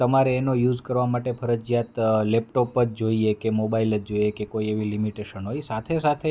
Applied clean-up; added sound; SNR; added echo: none; none; none; none.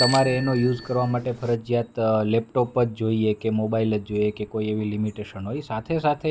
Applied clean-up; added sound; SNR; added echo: none; Bicycle bell; 13 dB; none.